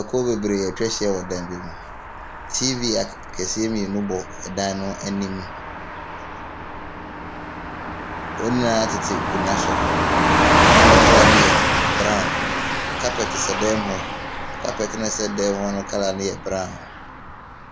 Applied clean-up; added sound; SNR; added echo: none; Car passing by / Truck; -4 dB; none.